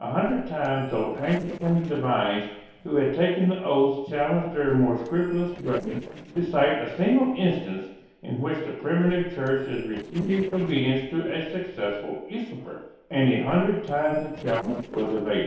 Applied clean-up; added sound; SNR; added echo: neural separator model SepFormer DNS4.